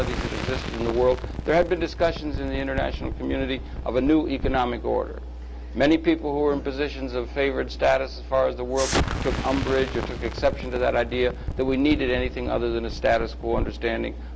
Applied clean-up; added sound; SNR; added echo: none; Explosion; 9 dB; none.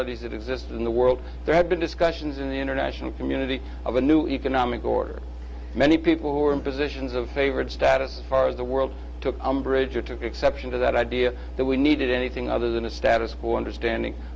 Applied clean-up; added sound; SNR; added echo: none; none; none; none.